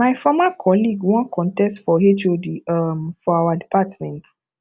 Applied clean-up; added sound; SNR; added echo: none; none; none; none.